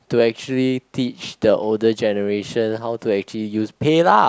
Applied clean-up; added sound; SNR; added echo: none; none; none; none.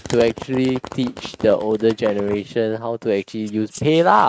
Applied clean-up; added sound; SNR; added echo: neural mask model RNNoise.